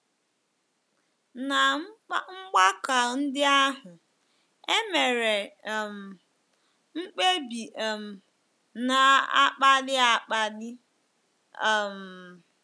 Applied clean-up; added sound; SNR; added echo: none; none; none; none.